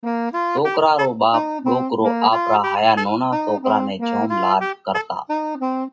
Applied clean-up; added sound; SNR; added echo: classical method WPE with log-MMSE.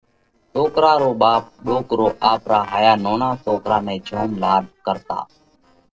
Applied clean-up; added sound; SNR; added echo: neural separator model SepFormer DNS4.